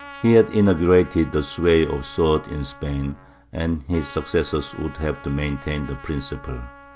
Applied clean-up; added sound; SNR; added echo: none; Trumpet; 20 dB; none.